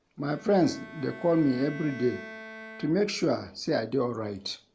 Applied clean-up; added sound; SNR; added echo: none; Bowed string instrument; 17 dB; none.